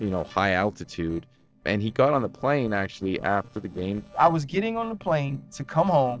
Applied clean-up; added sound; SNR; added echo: neural separator model SepFormer DNS4.